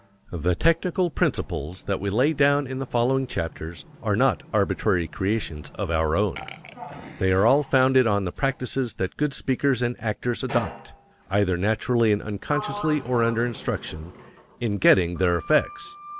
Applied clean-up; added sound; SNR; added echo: none; Burping, eructation + Sliding door; 17 dB; none.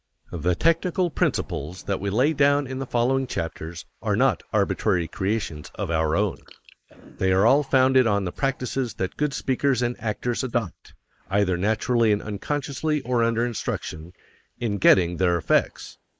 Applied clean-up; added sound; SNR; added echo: neural mask model Resemble Enhance denoiser.